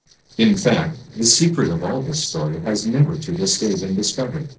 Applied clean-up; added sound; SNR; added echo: neural separator model SepFormer DNS4.